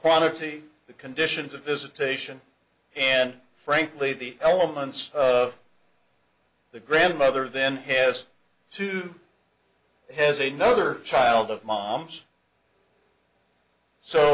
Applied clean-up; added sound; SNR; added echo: none; none; none; none.